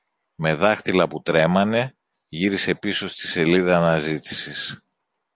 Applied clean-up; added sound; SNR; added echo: none; none; none; none.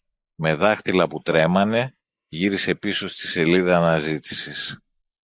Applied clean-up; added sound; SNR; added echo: neural mask model Resemble Enhance denoiser.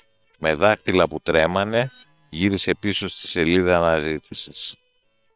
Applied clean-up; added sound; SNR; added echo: neural separator model SepFormer WHAM!.